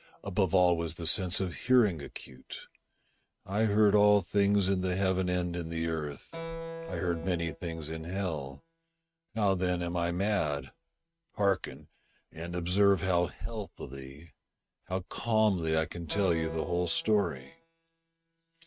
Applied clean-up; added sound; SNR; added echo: neural mask model RNNoise.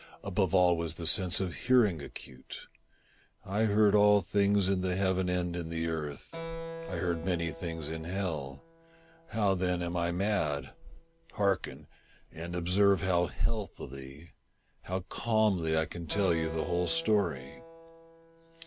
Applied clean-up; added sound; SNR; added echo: none; Keyboard (musical); 17 dB; none.